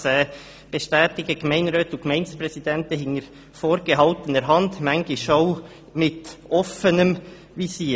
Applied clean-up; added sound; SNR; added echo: none; none; none; none.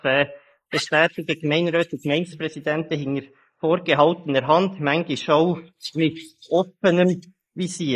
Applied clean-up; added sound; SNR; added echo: neural mask model Resemble Enhance denoiser.